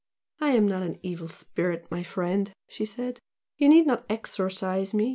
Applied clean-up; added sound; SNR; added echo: none; none; none; none.